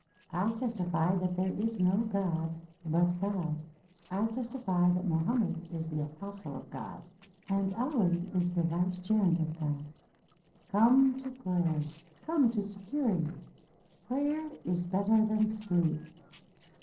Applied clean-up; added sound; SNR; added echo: neural separator model SepFormer DNS4.